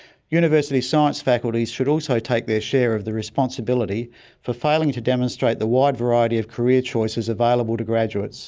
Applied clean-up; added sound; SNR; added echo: none; none; none; none.